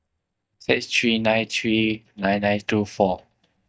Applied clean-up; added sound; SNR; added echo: neural mask model DeepFilterNet 3.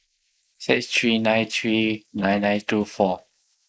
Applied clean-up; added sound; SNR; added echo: neural mask model Resemble Enhance denoiser.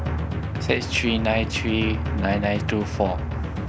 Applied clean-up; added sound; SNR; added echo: none; Drum; 1 dB; none.